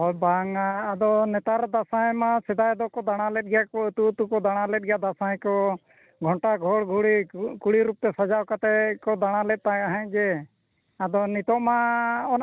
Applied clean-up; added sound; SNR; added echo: none; none; none; none.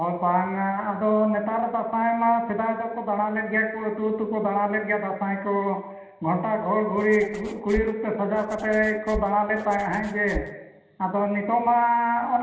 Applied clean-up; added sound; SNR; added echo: none; Zipper (clothing); 13 dB; reverberation time 1.1 s.